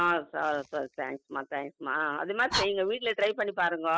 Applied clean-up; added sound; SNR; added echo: classical method spectral subtraction.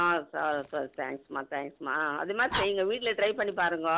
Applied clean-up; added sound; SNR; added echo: none; Fire; 12 dB; none.